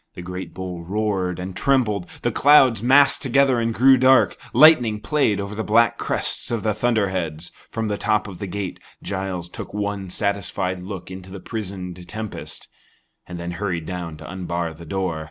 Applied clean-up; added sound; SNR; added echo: none; none; none; none.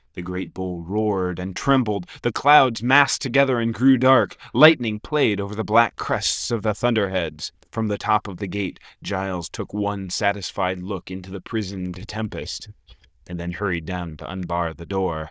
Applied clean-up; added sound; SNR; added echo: neural diffusion model UNIVERSE++.